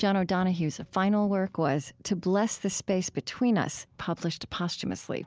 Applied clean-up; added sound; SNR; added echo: none; none; none; none.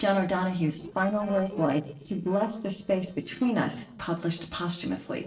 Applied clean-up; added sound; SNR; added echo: neural separator model SepFormer DNS4.